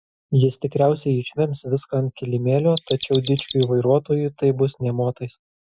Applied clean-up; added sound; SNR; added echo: classical method Wiener filter.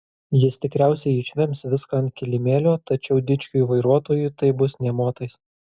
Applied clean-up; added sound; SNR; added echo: none; none; none; none.